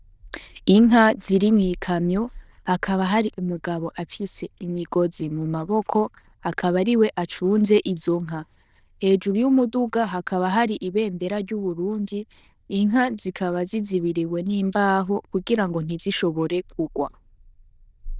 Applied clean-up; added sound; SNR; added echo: neural diffusion model UNIVERSE++.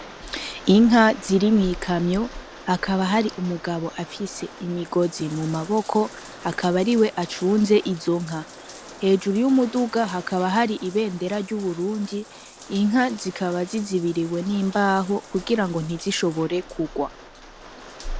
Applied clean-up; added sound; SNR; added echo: none; Drip / Trickle, dribble / Bathtub (filling or washing) / Water tap, faucet + Rain; 17 dB; none.